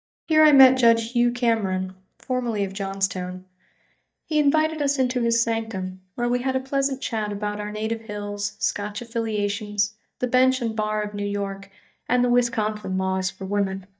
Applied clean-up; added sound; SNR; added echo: neural mask model DeepFilterNet 3.